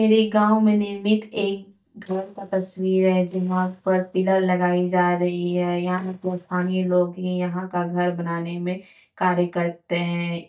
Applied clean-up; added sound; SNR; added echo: neural mask model DeepFilterNet 3.